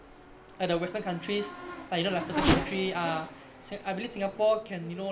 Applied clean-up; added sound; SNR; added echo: none; Race car, auto racing / Accelerating, revving, vroom; 3 dB; none.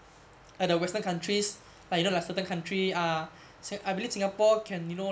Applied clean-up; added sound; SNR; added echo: none; none; none; none.